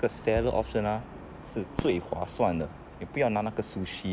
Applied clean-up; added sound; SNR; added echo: none; Fireworks; 13 dB; none.